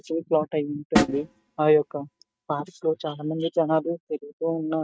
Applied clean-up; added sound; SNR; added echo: neural mask model RNNoise.